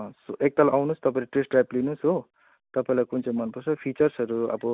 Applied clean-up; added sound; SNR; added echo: none; none; none; none.